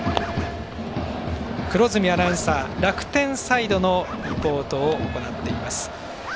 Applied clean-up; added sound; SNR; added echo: none; Zipper (clothing); 18 dB; none.